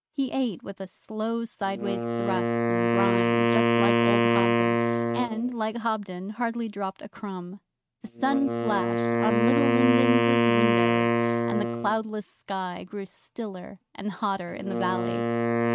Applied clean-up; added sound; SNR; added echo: neural mask model RNNoise.